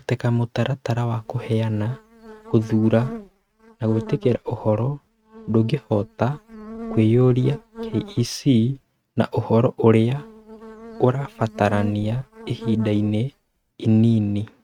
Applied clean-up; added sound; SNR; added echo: neural mask model RNNoise.